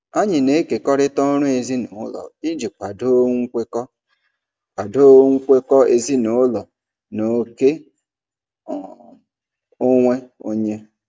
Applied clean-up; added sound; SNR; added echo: none; none; none; none.